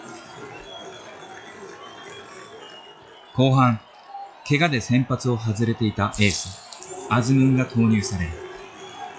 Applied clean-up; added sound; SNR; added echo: classical method log-MMSE.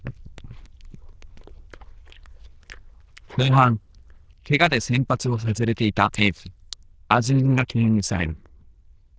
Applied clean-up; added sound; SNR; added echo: neural diffusion model UNIVERSE++.